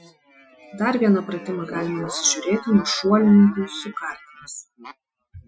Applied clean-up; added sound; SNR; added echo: classical method Wiener filter.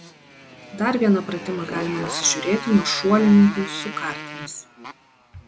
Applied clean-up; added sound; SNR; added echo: none; Motorcycle; 12 dB; none.